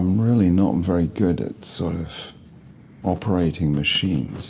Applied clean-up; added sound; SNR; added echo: none; none; none; reverberation time 1.1 s.